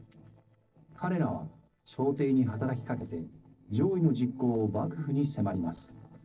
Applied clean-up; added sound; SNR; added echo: neural separator model SepFormer DNS4.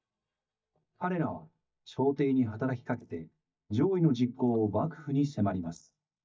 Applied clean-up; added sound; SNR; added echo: neural mask model DeepFilterNet 3.